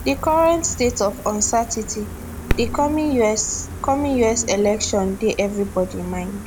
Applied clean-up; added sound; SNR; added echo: none; Gull, seagull + Fireworks; 9 dB; none.